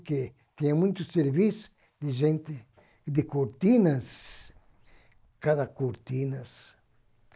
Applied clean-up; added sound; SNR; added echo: neural mask model Resemble Enhance denoiser.